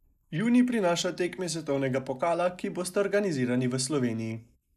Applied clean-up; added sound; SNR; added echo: neural mask model Resemble Enhance denoiser.